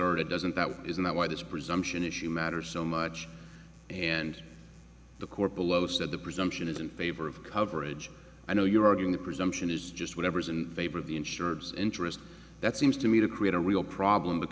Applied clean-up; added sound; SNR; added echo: none; none; none; none.